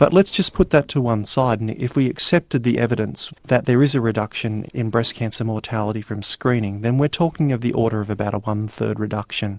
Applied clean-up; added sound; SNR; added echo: none; none; none; none.